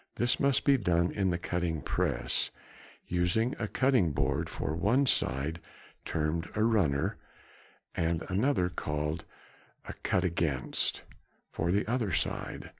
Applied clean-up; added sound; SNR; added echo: neural separator model SepFormer DNS4.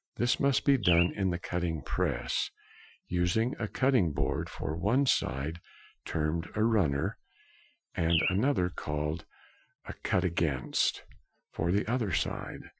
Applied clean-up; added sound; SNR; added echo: classical method Wiener filter.